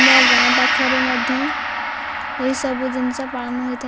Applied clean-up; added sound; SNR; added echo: none; Gong; -4 dB; none.